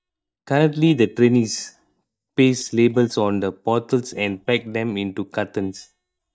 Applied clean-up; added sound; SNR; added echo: neural mask model DeepFilterNet 3.